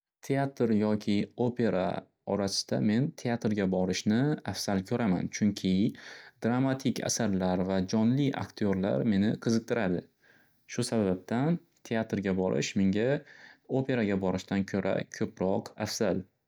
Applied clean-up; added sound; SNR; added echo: none; none; none; none.